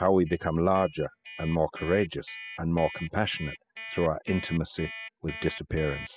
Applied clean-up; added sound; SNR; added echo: classical method spectral subtraction.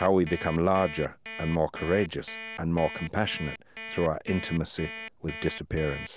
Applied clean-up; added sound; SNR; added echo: none; Alarm; 12 dB; none.